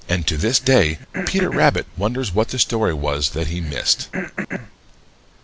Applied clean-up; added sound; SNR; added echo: none; Cough; 11 dB; none.